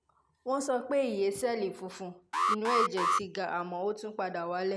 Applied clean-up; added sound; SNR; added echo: none; Alarm; -2 dB; none.